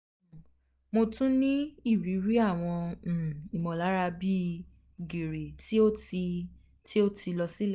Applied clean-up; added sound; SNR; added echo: none; none; none; none.